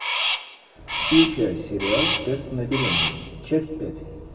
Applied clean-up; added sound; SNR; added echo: none; Crow; 2 dB; reverberation time 1.7 s.